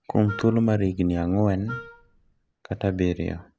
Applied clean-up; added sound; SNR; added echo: none; Wind instrument, woodwind instrument; 17 dB; none.